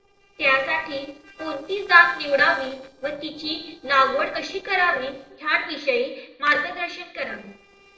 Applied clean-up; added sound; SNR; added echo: neural separator model SepFormer DNS4.